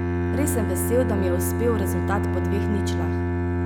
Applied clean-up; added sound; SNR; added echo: none; Bowed string instrument; -5 dB; none.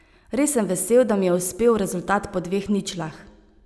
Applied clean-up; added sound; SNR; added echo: none; none; none; none.